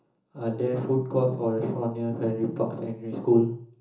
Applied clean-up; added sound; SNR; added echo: none; none; none; reverberation time 0.7 s.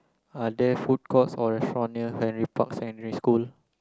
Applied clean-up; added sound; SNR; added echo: none; none; none; none.